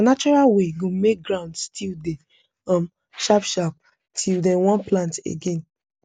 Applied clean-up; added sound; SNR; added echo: none; none; none; none.